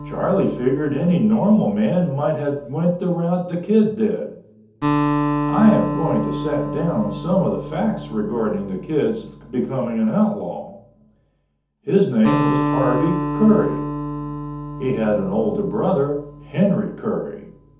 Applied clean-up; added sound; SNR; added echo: none; Acoustic guitar; 6 dB; reverberation time 0.6 s.